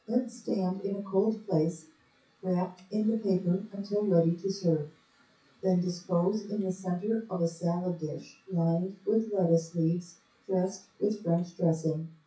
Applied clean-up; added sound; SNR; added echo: classical method WPE with log-MMSE.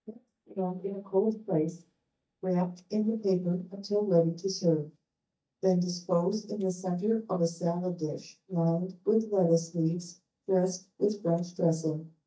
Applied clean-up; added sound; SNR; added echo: neural mask model DeepFilterNet 3.